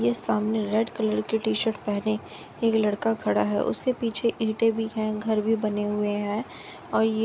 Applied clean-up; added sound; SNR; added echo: none; none; none; none.